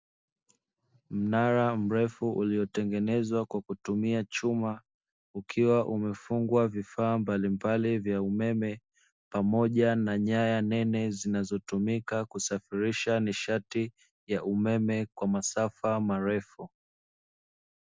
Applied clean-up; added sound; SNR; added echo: none; none; none; none.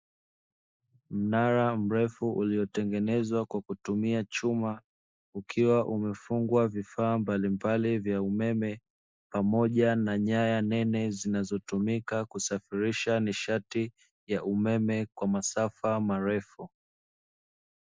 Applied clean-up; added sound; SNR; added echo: neural mask model Resemble Enhance denoiser.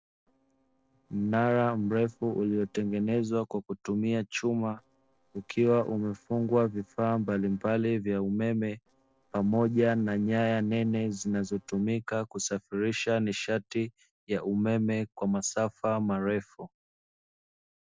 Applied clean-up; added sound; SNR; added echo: neural separator model SepFormer DNS4.